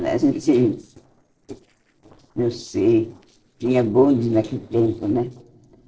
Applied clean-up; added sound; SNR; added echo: neural separator model SepFormer DNS4.